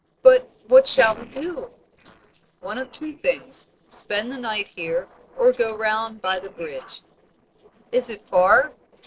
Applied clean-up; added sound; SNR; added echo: neural separator model SepFormer DNS4.